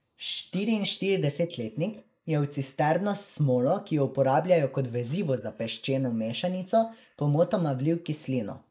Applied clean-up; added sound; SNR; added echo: neural mask model Resemble Enhance denoiser.